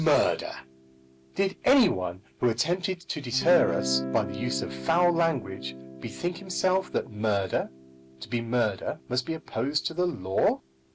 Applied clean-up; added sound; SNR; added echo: none; Guitar; 12 dB; none.